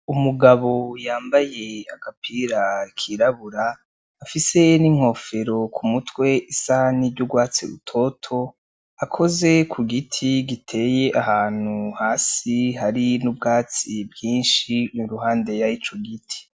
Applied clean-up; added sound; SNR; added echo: none; none; none; none.